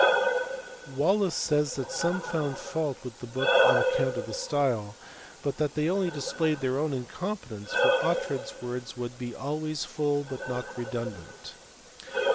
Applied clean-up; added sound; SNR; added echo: none; Breathing; 1 dB; none.